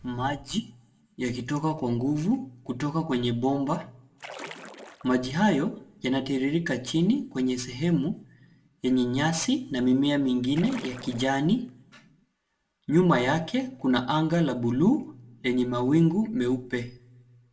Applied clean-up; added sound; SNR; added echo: none; Splash, splatter; 17 dB; reverberation time 0.4 s.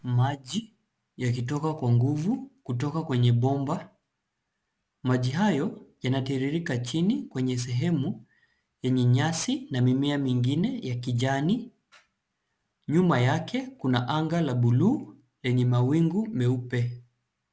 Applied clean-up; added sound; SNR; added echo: none; none; none; none.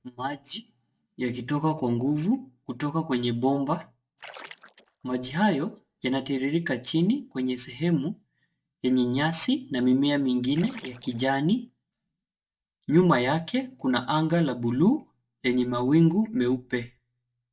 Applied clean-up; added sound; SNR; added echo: neural mask model DeepFilterNet 3.